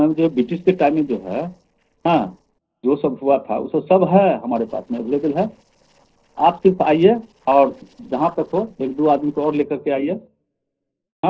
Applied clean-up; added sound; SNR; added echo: neural separator model SepFormer DNS4.